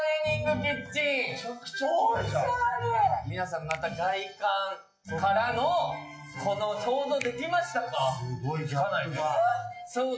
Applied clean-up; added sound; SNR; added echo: classical method WPE with log-MMSE.